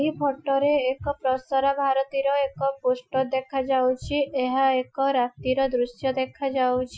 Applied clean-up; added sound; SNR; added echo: classical method Wiener filter.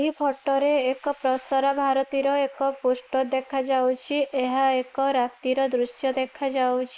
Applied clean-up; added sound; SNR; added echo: neural mask model Resemble Enhance denoiser.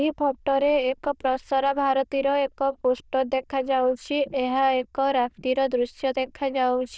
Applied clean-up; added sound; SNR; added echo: neural diffusion model UNIVERSE++.